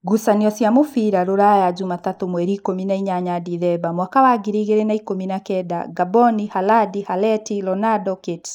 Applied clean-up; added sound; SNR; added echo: neural mask model Resemble Enhance denoiser.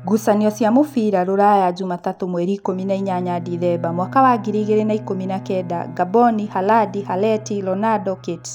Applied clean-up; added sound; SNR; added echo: none; Bowed string instrument; 17 dB; none.